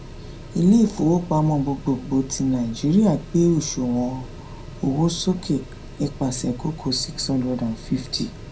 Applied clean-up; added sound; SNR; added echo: none; Mechanical fan; 15 dB; reverberation time 0.2 s.